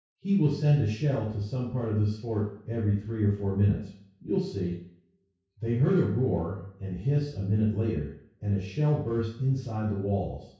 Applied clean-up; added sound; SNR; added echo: none; none; none; reverberation time 0.6 s.